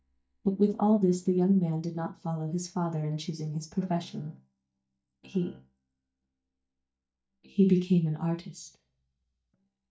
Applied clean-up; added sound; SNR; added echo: neural mask model DeepFilterNet 3.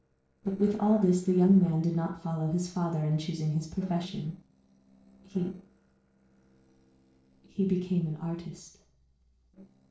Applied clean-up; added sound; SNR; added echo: neural separator model SepFormer DNS4.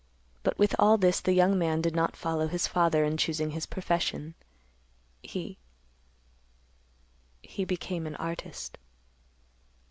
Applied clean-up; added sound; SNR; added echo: none; none; none; none.